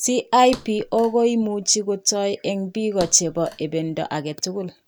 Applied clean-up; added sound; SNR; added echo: none; Thump, thud; 19 dB; none.